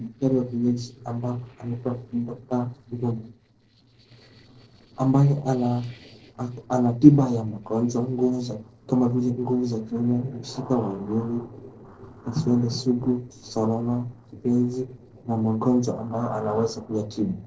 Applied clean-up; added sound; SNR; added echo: neural separator model SepFormer DNS4.